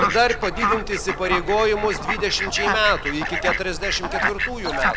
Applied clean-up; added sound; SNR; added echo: none; Fowl; 2 dB; none.